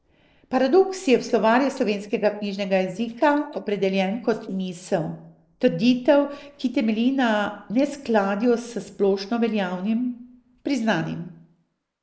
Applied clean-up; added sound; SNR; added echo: neural mask model Resemble Enhance denoiser.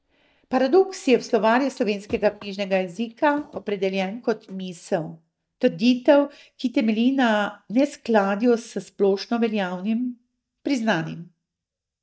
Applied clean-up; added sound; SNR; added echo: neural mask model DeepFilterNet 3.